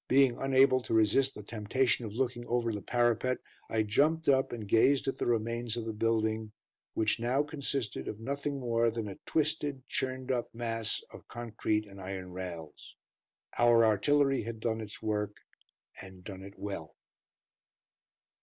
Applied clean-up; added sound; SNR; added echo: none; none; none; none.